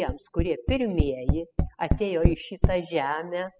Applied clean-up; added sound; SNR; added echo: classical method spectral subtraction.